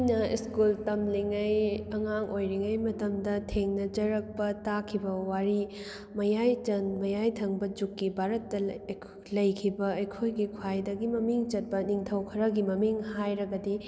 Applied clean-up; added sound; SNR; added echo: none; none; none; none.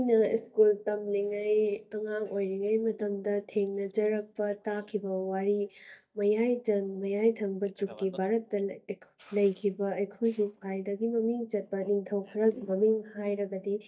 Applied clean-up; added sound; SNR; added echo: neural mask model DeepFilterNet 3.